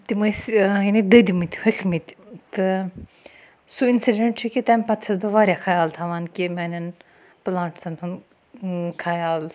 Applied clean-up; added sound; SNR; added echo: none; none; none; none.